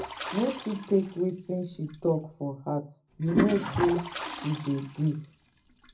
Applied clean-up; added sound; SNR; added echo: none; Toilet flush; 6 dB; reverberation time 0.4 s.